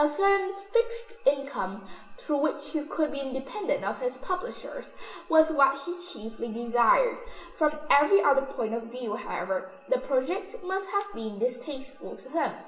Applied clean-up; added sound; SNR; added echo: none; none; none; reverberation time 0.9 s.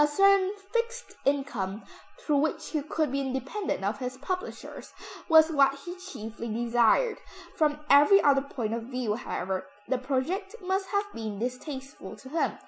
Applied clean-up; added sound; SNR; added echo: none; none; none; none.